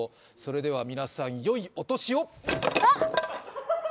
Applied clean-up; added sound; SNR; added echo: none; none; none; none.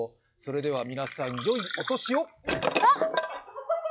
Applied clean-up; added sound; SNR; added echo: classical method log-MMSE.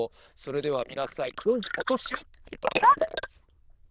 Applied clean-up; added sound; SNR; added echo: neural diffusion model UNIVERSE++.